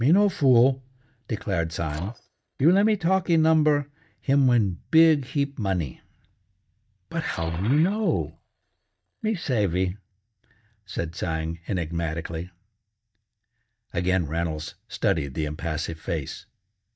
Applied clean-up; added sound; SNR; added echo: neural mask model DeepFilterNet 3.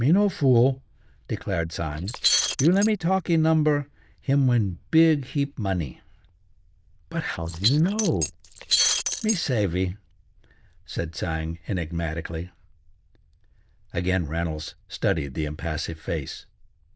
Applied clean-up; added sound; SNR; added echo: neural diffusion model UNIVERSE++.